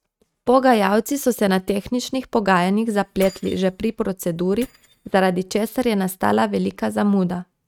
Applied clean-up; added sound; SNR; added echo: neural mask model RNNoise.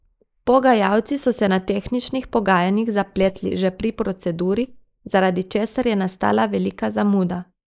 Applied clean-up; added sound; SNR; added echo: neural mask model Resemble Enhance denoiser.